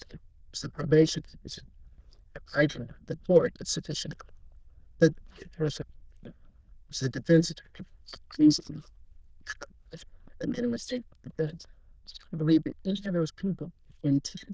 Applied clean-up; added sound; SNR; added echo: neural diffusion model UNIVERSE++.